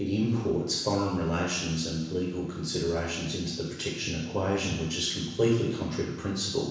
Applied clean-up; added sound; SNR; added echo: none; none; none; reverberation time 1.1 s.